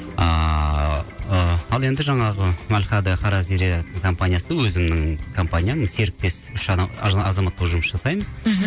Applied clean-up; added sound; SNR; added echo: none; none; none; none.